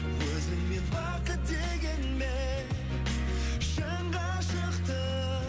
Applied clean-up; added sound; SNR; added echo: none; none; none; none.